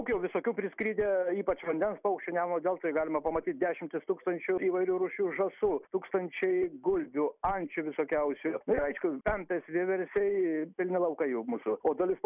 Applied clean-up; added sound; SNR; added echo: none; none; none; none.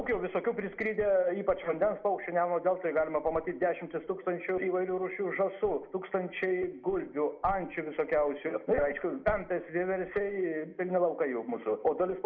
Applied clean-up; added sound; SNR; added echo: none; none; none; reverberation time 0.8 s.